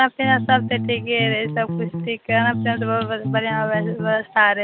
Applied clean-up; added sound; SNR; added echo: none; Bass guitar; 5 dB; none.